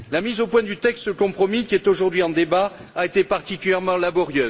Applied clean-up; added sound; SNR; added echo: neural mask model Resemble Enhance denoiser.